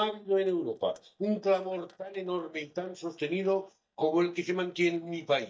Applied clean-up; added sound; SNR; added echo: neural mask model DeepFilterNet 3.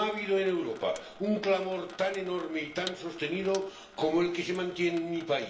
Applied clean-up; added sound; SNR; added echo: none; Sink (filling or washing) / Water tap, faucet; 19 dB; reverberation time 0.6 s.